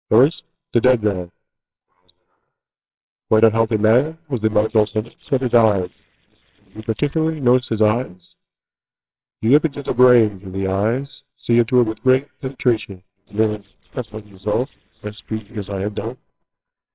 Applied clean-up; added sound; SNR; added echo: neural separator model SepFormer WHAMR!.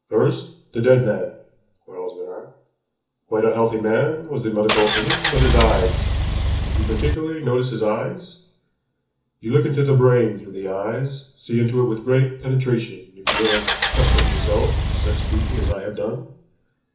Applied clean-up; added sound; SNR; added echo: none; Engine; -3 dB; reverberation time 0.7 s.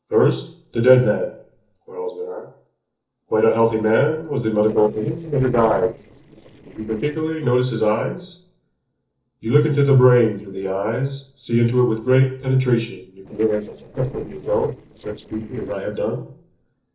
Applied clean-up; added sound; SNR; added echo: neural separator model SepFormer DNS4.